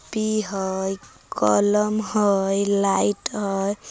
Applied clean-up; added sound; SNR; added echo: none; none; none; none.